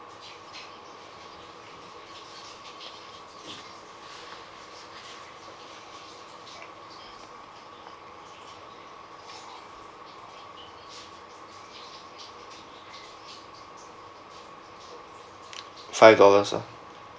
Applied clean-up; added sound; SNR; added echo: none; none; none; none.